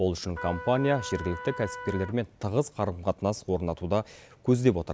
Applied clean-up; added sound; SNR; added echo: none; Trumpet; 12 dB; none.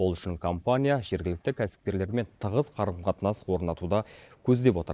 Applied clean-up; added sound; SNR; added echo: neural mask model Resemble Enhance denoiser.